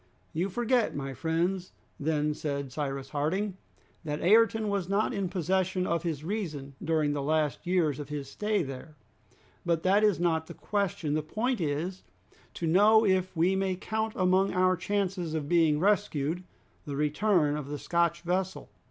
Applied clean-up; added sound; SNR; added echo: none; none; none; none.